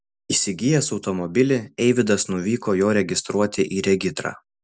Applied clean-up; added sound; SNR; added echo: none; none; none; none.